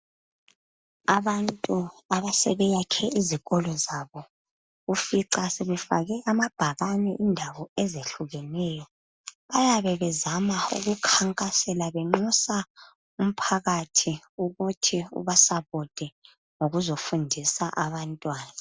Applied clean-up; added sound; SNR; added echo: none; none; none; none.